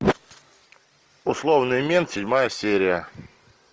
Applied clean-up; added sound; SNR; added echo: none; none; none; none.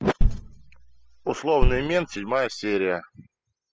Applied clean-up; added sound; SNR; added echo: classical method spectral subtraction.